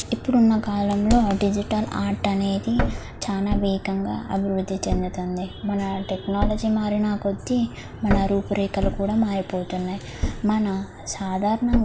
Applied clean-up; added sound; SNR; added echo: none; Thump, thud; 7 dB; none.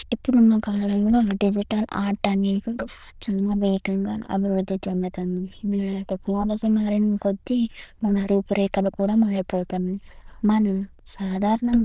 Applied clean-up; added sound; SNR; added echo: neural diffusion model UNIVERSE++.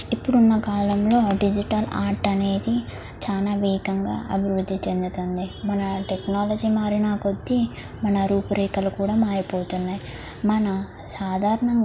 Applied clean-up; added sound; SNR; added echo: none; none; none; none.